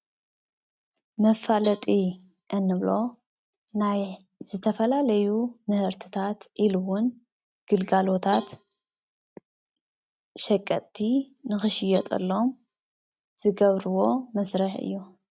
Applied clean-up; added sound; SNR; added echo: neural mask model RNNoise.